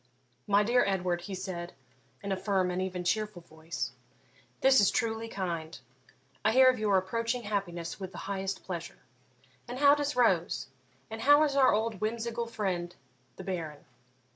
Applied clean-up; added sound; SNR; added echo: none; none; none; none.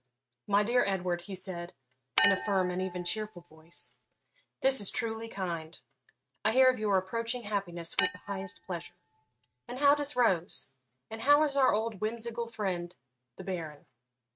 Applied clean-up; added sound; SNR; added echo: neural mask model RNNoise.